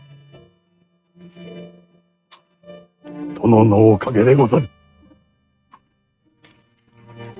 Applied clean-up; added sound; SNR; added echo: neural mask model RNNoise.